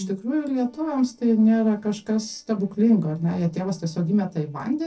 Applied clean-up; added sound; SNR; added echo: neural separator model SepFormer DNS4.